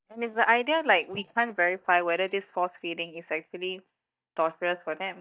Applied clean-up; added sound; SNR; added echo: neural mask model DeepFilterNet 3.